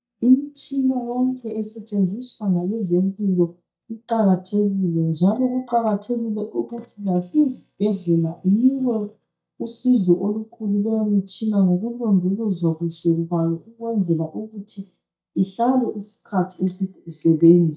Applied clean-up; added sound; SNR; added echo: neural mask model DeepFilterNet 3.